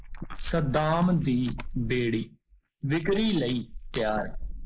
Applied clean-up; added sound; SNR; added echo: neural mask model Resemble Enhance denoiser.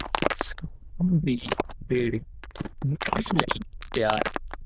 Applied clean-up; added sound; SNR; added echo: neural diffusion model UNIVERSE++.